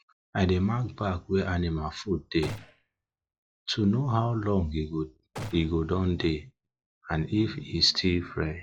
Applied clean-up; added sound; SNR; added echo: classical method log-MMSE.